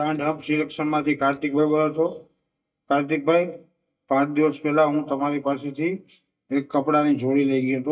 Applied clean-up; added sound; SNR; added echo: neural mask model DeepFilterNet 3.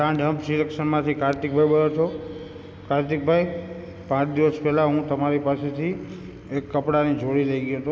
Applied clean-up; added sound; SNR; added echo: none; none; none; none.